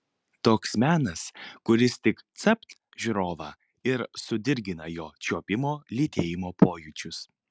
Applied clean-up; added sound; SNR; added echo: none; none; none; none.